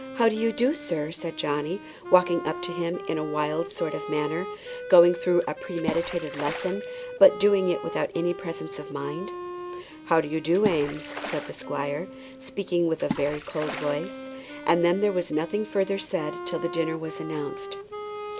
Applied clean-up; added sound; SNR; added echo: none; Wind instrument, woodwind instrument + Water / Splash, splatter; 10 dB; none.